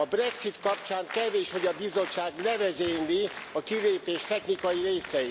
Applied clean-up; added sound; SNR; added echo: none; Applause; 13 dB; none.